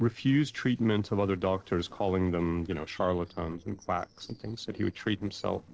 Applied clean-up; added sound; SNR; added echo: neural separator model SepFormer DNS4.